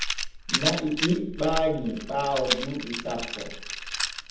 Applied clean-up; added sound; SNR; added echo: none; Rattle; 2 dB; reverberation time 0.8 s.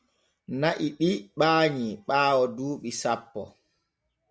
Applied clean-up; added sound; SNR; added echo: none; none; none; none.